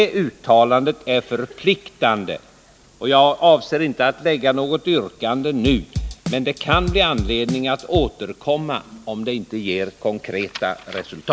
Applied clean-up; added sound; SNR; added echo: none; Drum / Drum kit; 7 dB; none.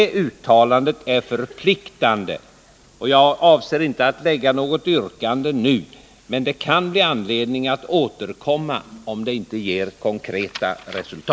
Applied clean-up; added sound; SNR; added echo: none; none; none; none.